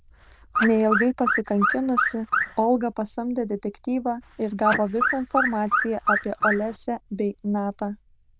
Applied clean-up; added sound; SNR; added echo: neural diffusion model UNIVERSE++.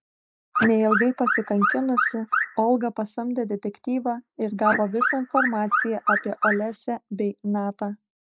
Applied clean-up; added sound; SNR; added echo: neural mask model Resemble Enhance denoiser.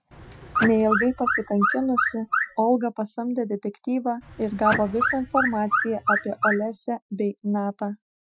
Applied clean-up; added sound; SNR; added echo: classical method Wiener filter.